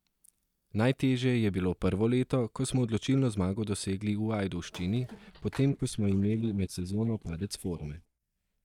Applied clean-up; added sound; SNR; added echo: neural mask model DeepFilterNet 3.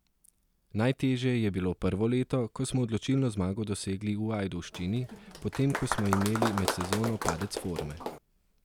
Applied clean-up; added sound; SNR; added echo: none; Applause; 5 dB; none.